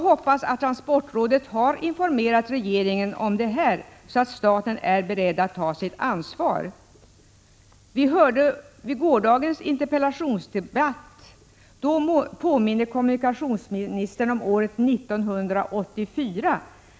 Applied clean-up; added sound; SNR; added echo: none; none; none; none.